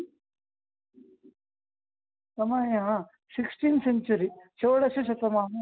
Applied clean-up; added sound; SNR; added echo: none; none; none; none.